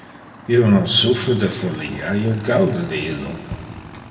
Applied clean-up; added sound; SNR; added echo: none; Motorcycle / Engine; 18 dB; reverberation time 1.8 s.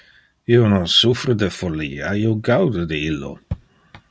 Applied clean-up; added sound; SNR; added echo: none; none; none; none.